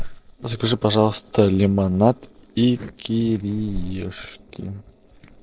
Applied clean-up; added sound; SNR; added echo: neural separator model SepFormer DNS4.